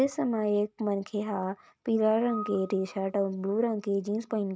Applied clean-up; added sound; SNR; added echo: neural mask model RNNoise.